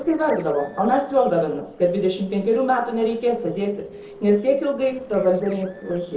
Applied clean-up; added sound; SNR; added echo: neural separator model SepFormer DNS4.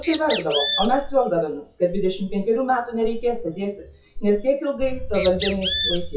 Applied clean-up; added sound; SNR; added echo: classical method WPE with log-MMSE.